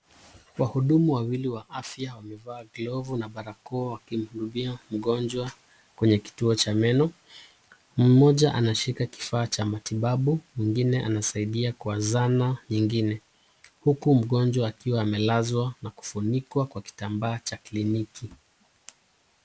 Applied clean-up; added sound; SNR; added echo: none; none; none; none.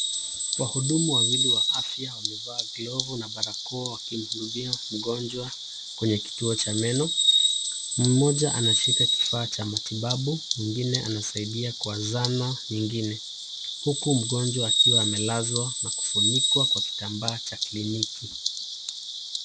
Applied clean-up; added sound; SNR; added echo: none; Bird vocalization, bird call, bird song; -2 dB; none.